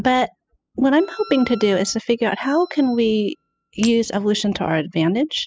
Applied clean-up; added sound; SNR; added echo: classical method spectral subtraction.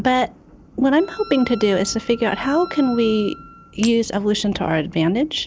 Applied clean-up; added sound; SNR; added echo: none; Shatter + Wind instrument, woodwind instrument; 19 dB; none.